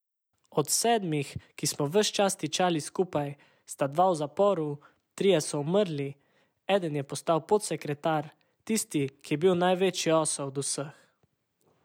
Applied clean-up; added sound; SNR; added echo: none; none; none; none.